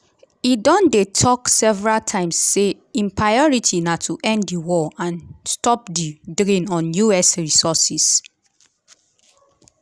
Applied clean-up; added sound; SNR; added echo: none; none; none; none.